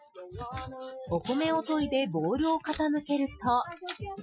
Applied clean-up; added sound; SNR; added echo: classical method Wiener filter.